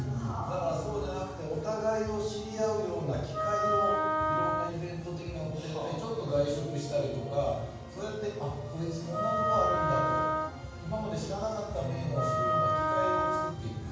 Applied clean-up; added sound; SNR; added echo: none; Wind instrument, woodwind instrument; -3 dB; reverberation time 1.2 s.